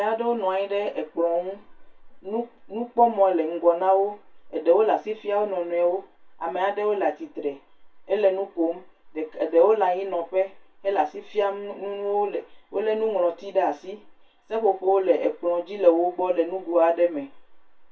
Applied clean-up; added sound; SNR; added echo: none; none; none; reverberation time 0.2 s.